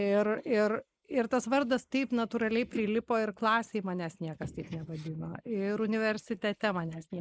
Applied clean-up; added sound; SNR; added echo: neural mask model Resemble Enhance denoiser.